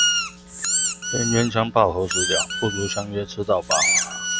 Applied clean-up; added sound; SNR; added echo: none; Squeak; 0 dB; none.